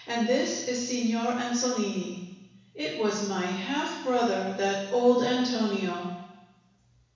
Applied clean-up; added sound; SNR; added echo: none; none; none; reverberation time 1.1 s.